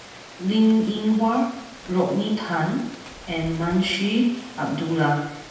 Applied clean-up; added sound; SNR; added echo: none; Rain; 18 dB; reverberation time 0.9 s.